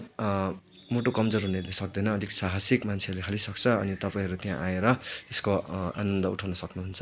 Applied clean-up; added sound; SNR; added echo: none; none; none; none.